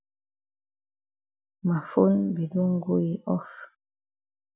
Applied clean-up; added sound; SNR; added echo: none; none; none; none.